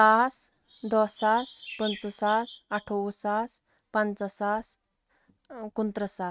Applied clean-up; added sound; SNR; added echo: neural mask model RNNoise.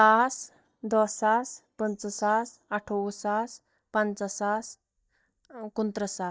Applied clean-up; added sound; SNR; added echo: neural mask model DeepFilterNet 3.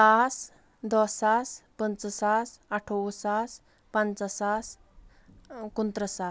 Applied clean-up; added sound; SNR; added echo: none; none; none; none.